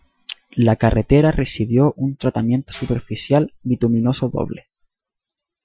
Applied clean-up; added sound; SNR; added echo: classical method Wiener filter.